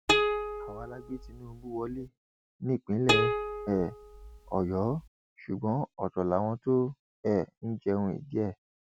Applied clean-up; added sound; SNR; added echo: none; Plucked string instrument; 0 dB; none.